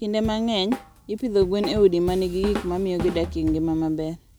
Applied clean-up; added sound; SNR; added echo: none; Drum / Drum kit; 11 dB; none.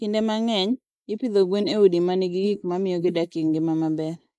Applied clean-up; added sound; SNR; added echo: neural mask model Resemble Enhance denoiser.